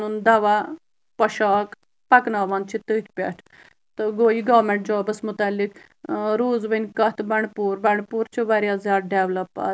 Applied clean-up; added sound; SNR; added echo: none; none; none; none.